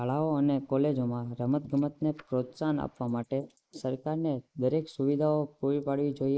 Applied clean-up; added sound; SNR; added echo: neural mask model Resemble Enhance denoiser.